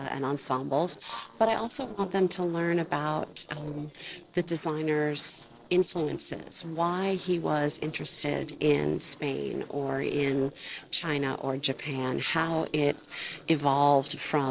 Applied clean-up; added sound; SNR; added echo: neural separator model SepFormer DNS4.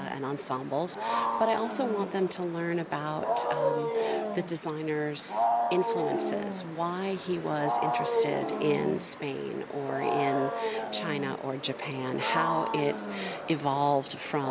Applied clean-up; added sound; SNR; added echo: none; Wild animals; 1 dB; none.